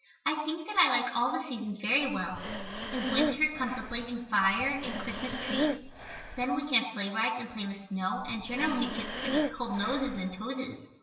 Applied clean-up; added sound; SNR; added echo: none; Breathing; 4 dB; reverberation time 0.8 s.